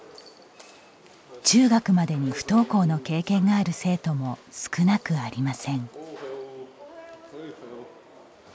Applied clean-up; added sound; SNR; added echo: none; none; none; none.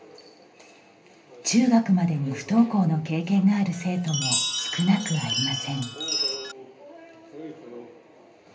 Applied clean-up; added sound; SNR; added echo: none; Chime; 3 dB; reverberation time 0.3 s.